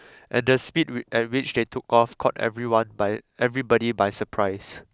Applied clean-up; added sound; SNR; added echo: none; none; none; none.